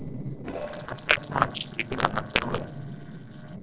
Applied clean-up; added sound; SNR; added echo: neural separator model SepFormer DNS4.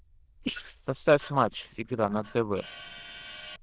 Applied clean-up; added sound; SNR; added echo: neural diffusion model UNIVERSE++.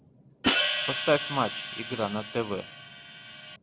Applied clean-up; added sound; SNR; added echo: none; Hi-hat; 0 dB; none.